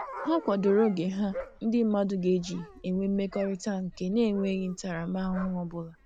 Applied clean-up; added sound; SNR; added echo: none; Dog; 15 dB; none.